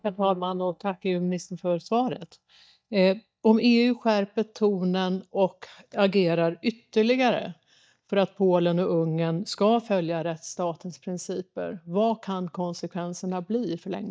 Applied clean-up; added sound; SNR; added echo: neural mask model DeepFilterNet 3.